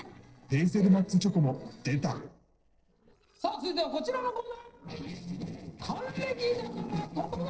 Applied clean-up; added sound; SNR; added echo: neural separator model SepFormer DNS4.